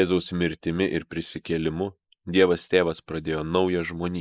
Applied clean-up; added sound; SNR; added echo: neural mask model Resemble Enhance denoiser.